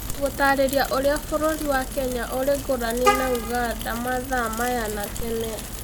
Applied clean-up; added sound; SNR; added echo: none; Vehicle horn, car horn, honking + Mechanisms / Bicycle; 5 dB; none.